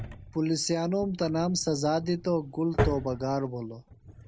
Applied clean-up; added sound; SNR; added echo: none; Drawer open or close; 7 dB; none.